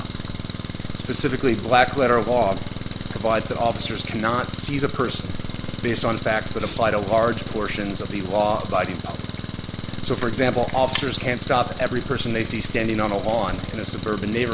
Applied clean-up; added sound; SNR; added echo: none; Engine; 8 dB; none.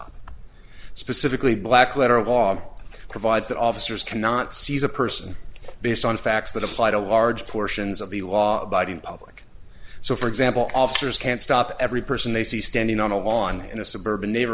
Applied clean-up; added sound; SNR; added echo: none; none; none; none.